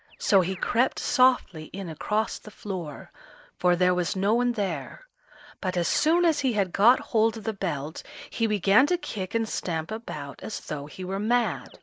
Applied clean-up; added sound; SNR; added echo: neural mask model Resemble Enhance denoiser.